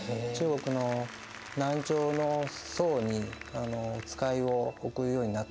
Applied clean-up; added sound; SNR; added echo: none; Applause; 17 dB; none.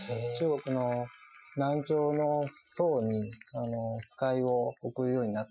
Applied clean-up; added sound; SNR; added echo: classical method Wiener filter.